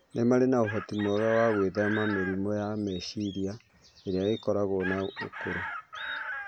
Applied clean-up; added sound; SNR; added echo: none; Chicken, rooster; 11 dB; none.